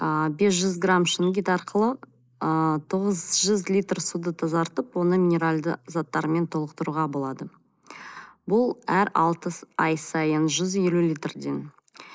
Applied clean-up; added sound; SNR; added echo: neural mask model Resemble Enhance denoiser.